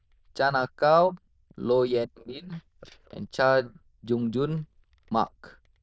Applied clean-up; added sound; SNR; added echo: neural diffusion model UNIVERSE++.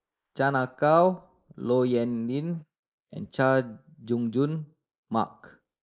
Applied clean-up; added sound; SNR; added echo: neural mask model Resemble Enhance denoiser.